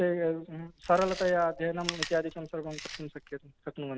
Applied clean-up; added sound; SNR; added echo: none; Chewing, mastication; 13 dB; none.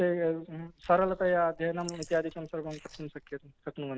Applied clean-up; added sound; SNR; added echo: neural mask model Resemble Enhance denoiser.